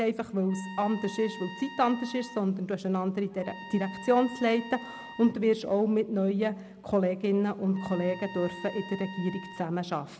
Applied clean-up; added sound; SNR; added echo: none; Trumpet; 16 dB; none.